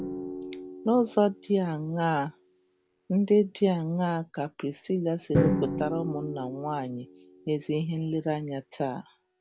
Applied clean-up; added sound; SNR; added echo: none; Drum; 7 dB; none.